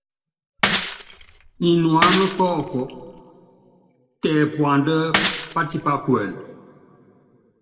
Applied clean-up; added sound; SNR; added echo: none; Shatter / Crushing; 0 dB; reverberation time 1.9 s.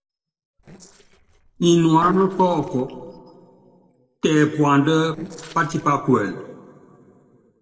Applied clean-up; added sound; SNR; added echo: neural separator model SepFormer DNS4.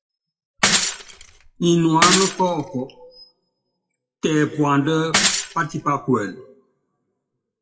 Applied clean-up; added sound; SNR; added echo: classical method WPE with log-MMSE.